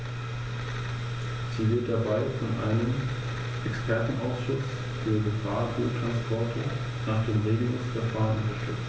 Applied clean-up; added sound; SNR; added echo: none; none; none; none.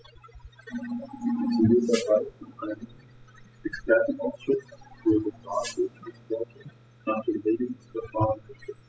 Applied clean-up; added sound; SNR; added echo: classical method spectral subtraction.